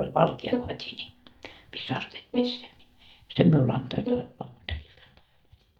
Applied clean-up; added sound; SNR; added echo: neural mask model DeepFilterNet 3.